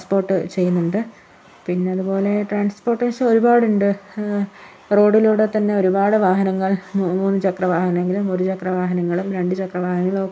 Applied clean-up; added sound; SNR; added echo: none; none; none; none.